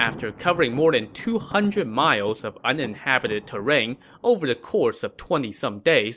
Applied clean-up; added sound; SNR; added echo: none; Thunder; 19 dB; none.